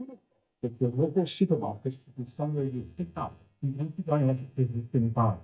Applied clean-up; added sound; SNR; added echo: neural mask model DeepFilterNet 3.